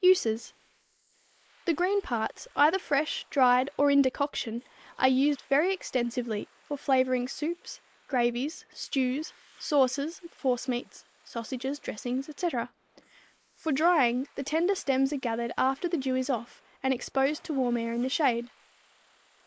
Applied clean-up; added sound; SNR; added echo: neural mask model Resemble Enhance denoiser.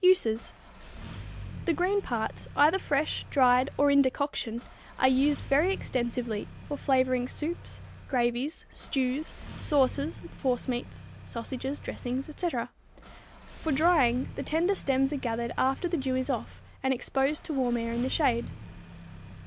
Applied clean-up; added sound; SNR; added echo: none; Engine starting; 14 dB; none.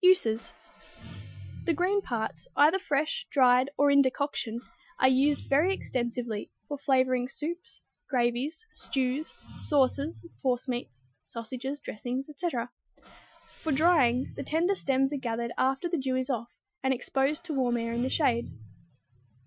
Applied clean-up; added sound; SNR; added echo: classical method Wiener filter.